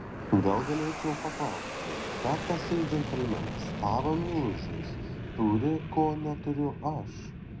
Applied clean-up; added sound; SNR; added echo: none; Fixed-wing aircraft, airplane; 6 dB; reverberation time 0.4 s.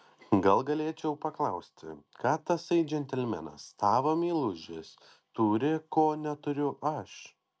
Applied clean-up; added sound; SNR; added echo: none; none; none; none.